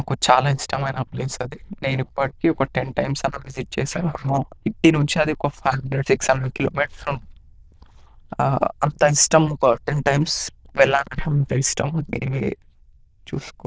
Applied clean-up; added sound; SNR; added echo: neural diffusion model UNIVERSE++.